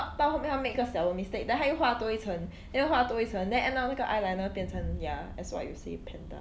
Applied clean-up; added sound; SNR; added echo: none; none; none; none.